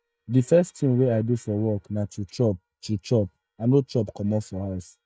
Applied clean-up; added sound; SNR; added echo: neural mask model DeepFilterNet 3.